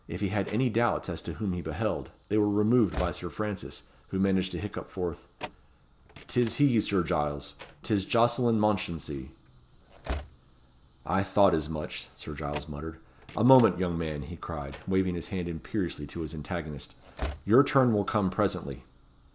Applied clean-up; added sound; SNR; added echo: none; Slam / Train; 17 dB; none.